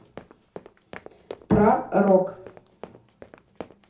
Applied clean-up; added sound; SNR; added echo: none; Run; 19 dB; reverberation time 0.5 s.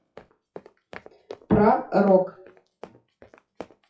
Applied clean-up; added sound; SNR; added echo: classical method WPE with log-MMSE.